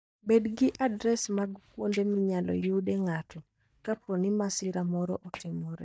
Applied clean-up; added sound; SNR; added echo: neural mask model DeepFilterNet 3.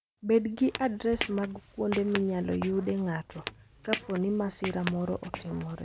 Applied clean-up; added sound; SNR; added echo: none; Squeak / Walk, footsteps; 10 dB; none.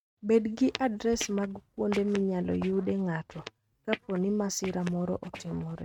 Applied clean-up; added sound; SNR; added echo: neural mask model RNNoise.